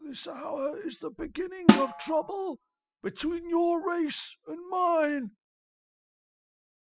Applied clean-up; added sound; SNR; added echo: classical method spectral subtraction.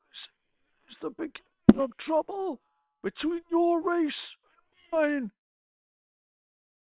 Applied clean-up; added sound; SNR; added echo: neural separator model SepFormer WHAM!.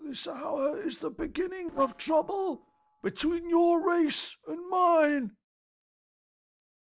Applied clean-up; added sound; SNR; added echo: neural separator model SepFormer DNS4.